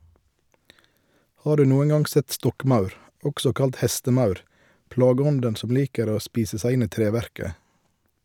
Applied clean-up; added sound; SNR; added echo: none; none; none; none.